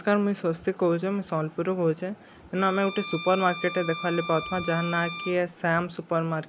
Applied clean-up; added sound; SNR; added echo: none; Bowed string instrument; 11 dB; none.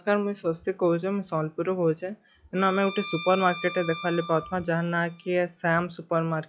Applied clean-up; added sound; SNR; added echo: classical method log-MMSE.